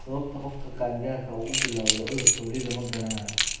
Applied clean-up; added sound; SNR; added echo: none; Keys jangling; -3 dB; reverberation time 0.8 s.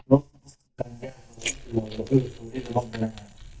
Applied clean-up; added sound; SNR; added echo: neural mask model DeepFilterNet 3.